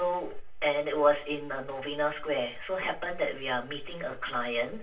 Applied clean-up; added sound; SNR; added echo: none; none; none; reverberation time 0.2 s.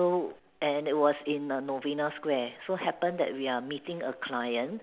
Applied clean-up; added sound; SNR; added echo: none; none; none; none.